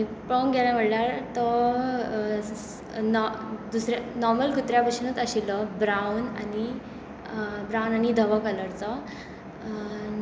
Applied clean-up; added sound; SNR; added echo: none; none; none; none.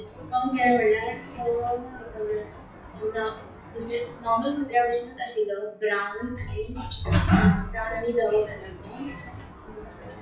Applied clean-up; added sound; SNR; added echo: classical method WPE with log-MMSE.